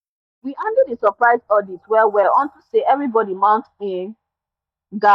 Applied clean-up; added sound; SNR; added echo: neural mask model DeepFilterNet 3.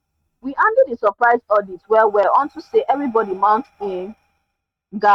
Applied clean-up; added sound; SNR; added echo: neural mask model RNNoise.